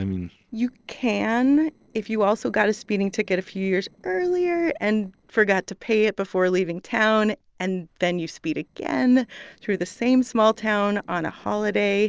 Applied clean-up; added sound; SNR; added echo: neural separator model SepFormer DNS4.